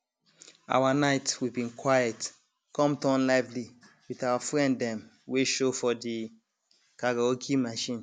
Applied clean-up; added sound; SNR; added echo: none; none; none; none.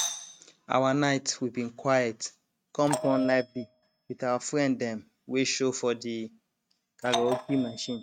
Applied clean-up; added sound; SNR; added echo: neural mask model RNNoise.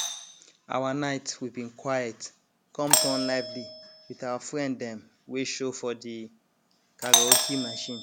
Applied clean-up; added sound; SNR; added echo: none; Doorbell; -2 dB; none.